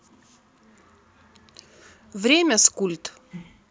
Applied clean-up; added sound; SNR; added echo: none; none; none; none.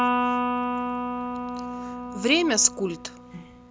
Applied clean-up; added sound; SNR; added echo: none; Electric guitar; 0 dB; none.